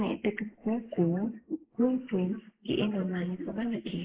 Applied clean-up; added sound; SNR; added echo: neural mask model Resemble Enhance denoiser.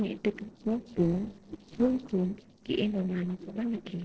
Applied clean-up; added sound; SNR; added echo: neural separator model SepFormer DNS4.